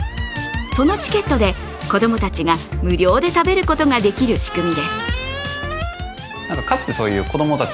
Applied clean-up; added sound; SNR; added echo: none; Squeak; 11 dB; none.